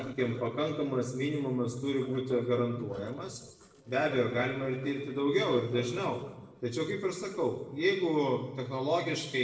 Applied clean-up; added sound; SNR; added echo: neural separator model SepFormer DNS4.